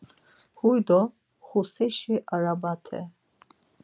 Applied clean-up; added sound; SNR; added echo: none; none; none; none.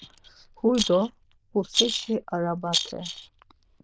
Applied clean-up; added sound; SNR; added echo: neural diffusion model UNIVERSE++.